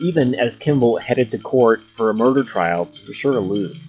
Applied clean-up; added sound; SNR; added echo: classical method log-MMSE.